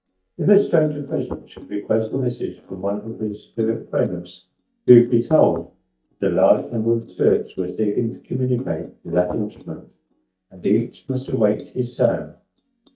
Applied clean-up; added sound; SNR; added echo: neural mask model DeepFilterNet 3.